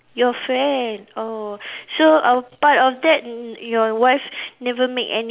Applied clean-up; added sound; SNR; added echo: none; none; none; none.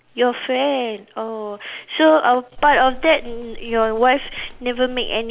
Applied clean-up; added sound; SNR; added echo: none; Livestock, farm animals, working animals; 13 dB; none.